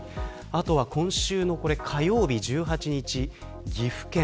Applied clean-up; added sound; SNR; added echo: none; none; none; none.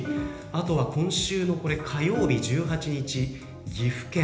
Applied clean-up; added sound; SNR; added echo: none; Plucked string instrument; 12 dB; reverberation time 1.0 s.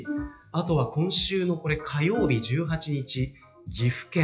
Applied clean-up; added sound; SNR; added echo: classical method WPE with log-MMSE.